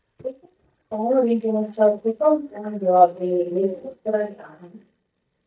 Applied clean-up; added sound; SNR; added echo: neural mask model DeepFilterNet 3.